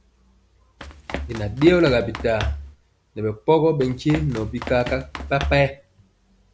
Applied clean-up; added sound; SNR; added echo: none; Run; 9 dB; none.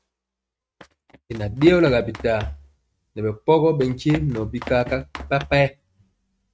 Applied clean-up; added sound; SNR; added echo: neural mask model RNNoise.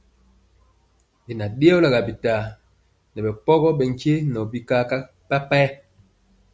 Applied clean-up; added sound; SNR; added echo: none; none; none; none.